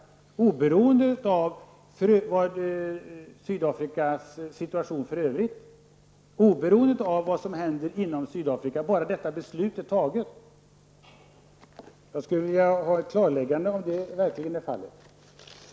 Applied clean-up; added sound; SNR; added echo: none; none; none; none.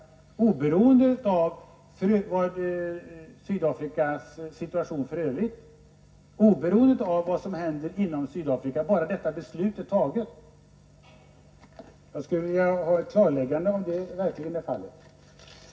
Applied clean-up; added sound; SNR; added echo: none; none; none; reverberation time 0.4 s.